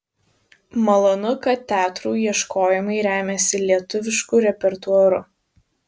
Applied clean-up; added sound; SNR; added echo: none; none; none; none.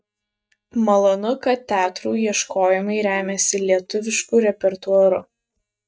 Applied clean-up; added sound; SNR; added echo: neural mask model DeepFilterNet 3.